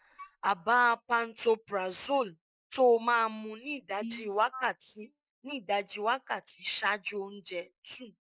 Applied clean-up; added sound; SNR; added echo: neural mask model Resemble Enhance denoiser.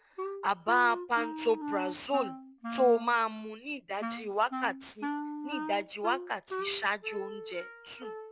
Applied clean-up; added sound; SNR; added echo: none; Wind instrument, woodwind instrument; 7 dB; none.